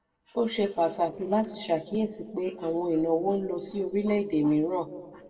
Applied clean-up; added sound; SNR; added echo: neural separator model SepFormer DNS4.